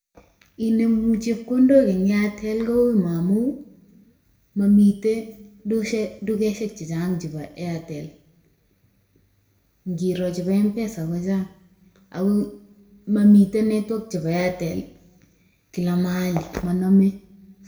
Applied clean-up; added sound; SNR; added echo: none; none; none; reverberation time 0.6 s.